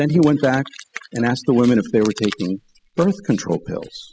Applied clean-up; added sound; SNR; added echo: classical method spectral subtraction.